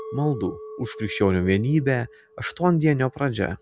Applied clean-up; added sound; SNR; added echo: none; Chink, clink; 17 dB; none.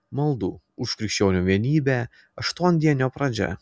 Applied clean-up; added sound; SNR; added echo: none; none; none; none.